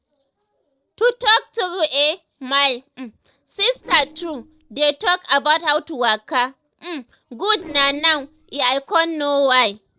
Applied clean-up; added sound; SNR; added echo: neural separator model SepFormer DNS4.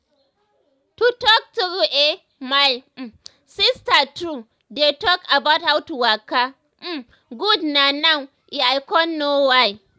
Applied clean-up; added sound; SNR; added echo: none; none; none; none.